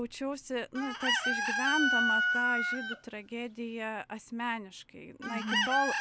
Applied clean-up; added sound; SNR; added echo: none; Chicken, rooster; -3 dB; none.